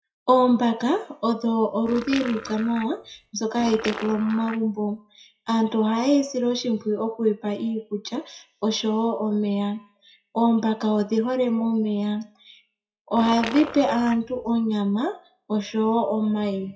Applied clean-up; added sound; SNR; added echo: classical method WPE with log-MMSE.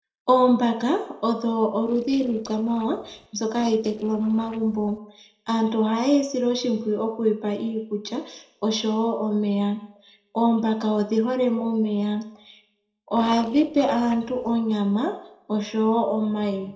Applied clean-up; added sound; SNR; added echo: neural separator model SepFormer DNS4.